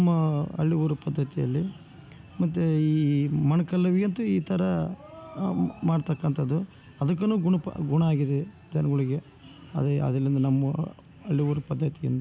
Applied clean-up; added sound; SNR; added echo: none; none; none; none.